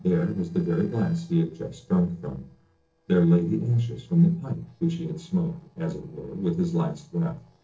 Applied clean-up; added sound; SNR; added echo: neural separator model SepFormer DNS4.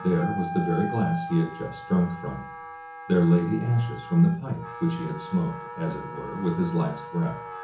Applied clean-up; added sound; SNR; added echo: none; Wind instrument, woodwind instrument; 11 dB; reverberation time 0.7 s.